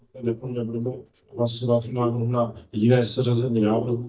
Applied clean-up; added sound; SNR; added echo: neural mask model DeepFilterNet 3.